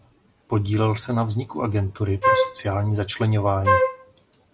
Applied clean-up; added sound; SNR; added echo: none; Wind instrument, woodwind instrument; -2 dB; none.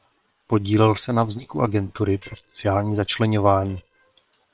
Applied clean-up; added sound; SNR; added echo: neural separator model SepFormer WHAM!.